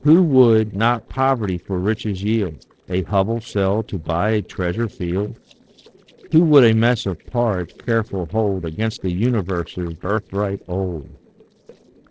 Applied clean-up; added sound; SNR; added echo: neural separator model SepFormer DNS4.